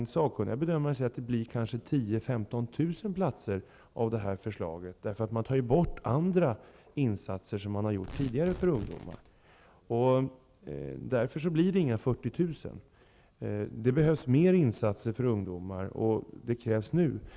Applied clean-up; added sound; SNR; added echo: none; Tearing; 16 dB; none.